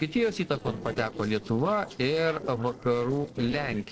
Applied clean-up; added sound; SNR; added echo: neural separator model SepFormer DNS4.